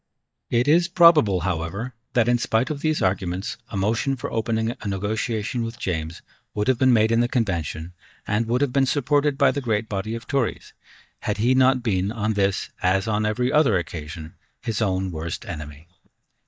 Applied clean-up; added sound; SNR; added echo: neural mask model DeepFilterNet 3.